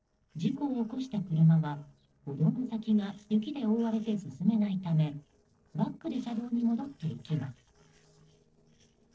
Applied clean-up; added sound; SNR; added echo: neural separator model SepFormer DNS4.